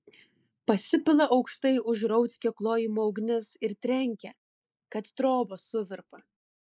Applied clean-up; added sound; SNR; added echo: neural mask model Resemble Enhance denoiser.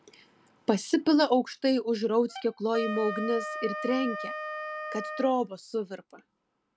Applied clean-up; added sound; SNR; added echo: none; Wind instrument, woodwind instrument; 10 dB; none.